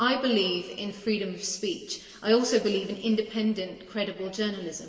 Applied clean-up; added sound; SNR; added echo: none; none; none; reverberation time 1.8 s.